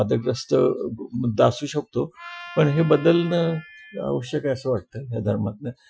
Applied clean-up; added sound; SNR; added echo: classical method Wiener filter.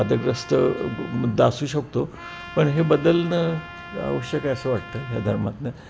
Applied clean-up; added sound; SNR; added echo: none; Trumpet; 17 dB; none.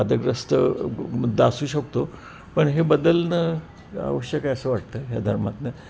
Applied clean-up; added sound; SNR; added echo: none; none; none; none.